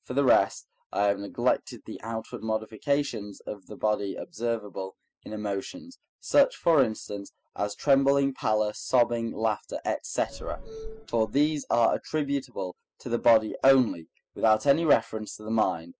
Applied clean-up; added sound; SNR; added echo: classical method spectral subtraction.